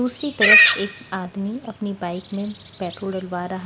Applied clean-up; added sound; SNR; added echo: none; Livestock, farm animals, working animals; -4 dB; none.